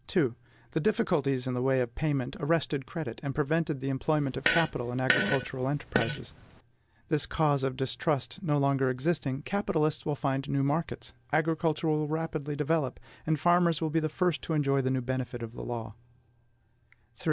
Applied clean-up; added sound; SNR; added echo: none; Fart; 3 dB; none.